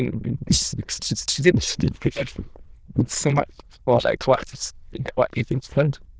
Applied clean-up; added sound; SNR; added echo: neural diffusion model UNIVERSE++.